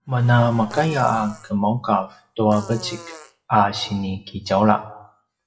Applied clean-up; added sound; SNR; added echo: classical method WPE with log-MMSE.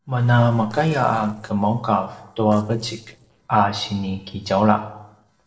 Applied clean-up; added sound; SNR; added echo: neural separator model SepFormer DNS4.